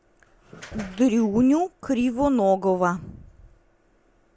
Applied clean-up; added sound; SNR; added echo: none; none; none; none.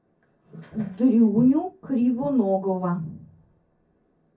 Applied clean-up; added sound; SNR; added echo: none; none; none; reverberation time 0.3 s.